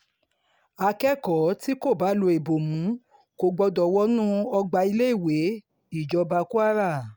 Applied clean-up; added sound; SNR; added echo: none; none; none; none.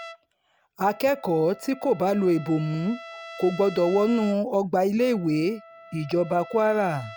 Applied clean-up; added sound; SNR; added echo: none; Trumpet; 18 dB; none.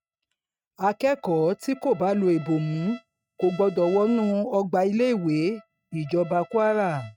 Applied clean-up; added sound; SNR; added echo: neural mask model RNNoise.